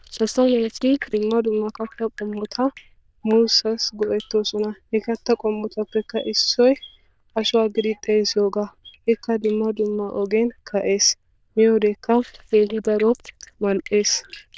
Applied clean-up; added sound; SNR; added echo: neural diffusion model UNIVERSE++.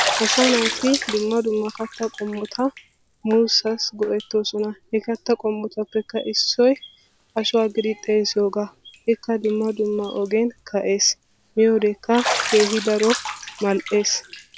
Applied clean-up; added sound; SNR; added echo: none; Bathtub (filling or washing); 9 dB; none.